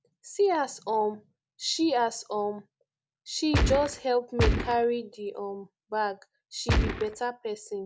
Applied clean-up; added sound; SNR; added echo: none; Gunshot, gunfire; -4 dB; none.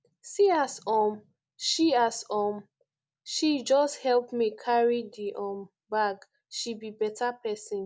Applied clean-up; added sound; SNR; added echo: none; none; none; none.